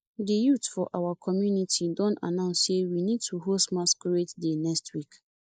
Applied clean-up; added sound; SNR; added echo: neural mask model Resemble Enhance denoiser.